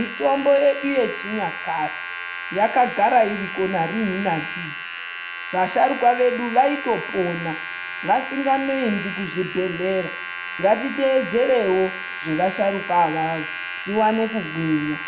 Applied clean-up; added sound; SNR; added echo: none; Domestic sounds, home sounds; 9 dB; reverberation time 0.5 s.